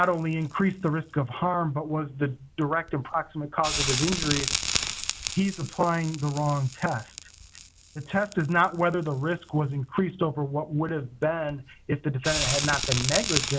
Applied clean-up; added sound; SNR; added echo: none; Crackle; 7 dB; none.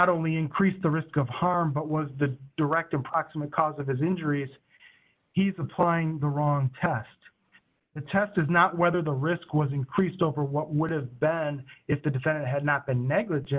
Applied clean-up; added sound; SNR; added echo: none; none; none; none.